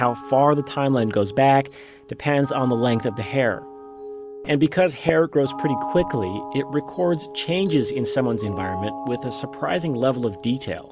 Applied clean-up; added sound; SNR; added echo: none; none; none; none.